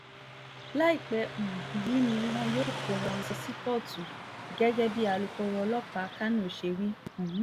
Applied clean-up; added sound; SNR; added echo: none; Car passing by; 9 dB; none.